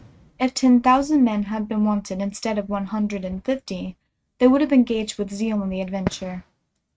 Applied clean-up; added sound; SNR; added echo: neural mask model RNNoise.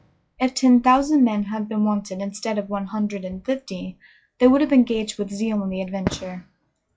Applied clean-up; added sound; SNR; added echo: classical method log-MMSE.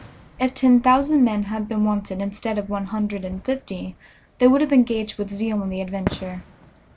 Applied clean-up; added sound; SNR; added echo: none; Fireworks; 18 dB; none.